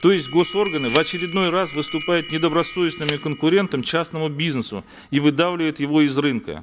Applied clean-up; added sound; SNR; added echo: none; Bell + Tick; 14 dB; none.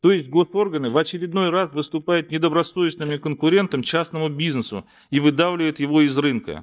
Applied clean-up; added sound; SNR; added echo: neural mask model DeepFilterNet 3.